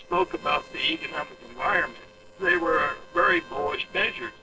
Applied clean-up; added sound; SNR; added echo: neural separator model SepFormer DNS4.